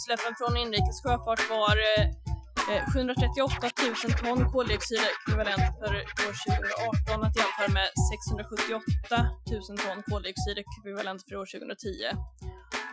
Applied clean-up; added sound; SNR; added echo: classical method Wiener filter.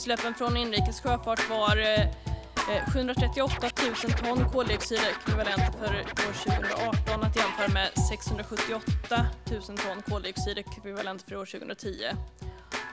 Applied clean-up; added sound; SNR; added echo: none; Scratching (performance technique); -1 dB; none.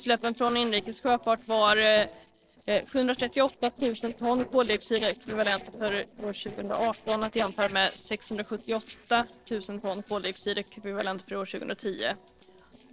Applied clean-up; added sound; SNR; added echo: neural separator model SepFormer DNS4.